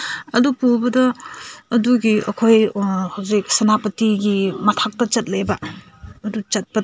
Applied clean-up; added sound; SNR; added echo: none; none; none; none.